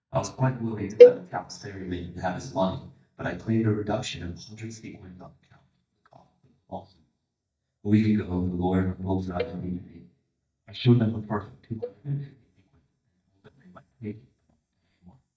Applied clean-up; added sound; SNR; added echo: neural mask model DeepFilterNet 3.